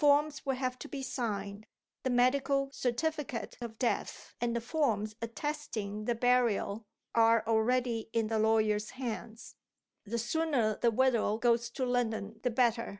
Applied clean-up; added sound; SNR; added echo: none; none; none; none.